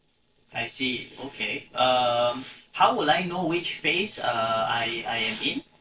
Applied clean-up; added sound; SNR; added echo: neural separator model SepFormer DNS4.